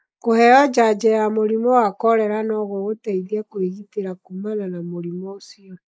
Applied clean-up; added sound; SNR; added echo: neural mask model Resemble Enhance denoiser.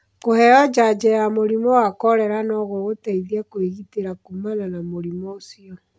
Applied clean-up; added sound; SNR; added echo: none; none; none; none.